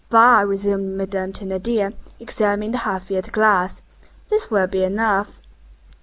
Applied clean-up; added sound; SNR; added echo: none; none; none; none.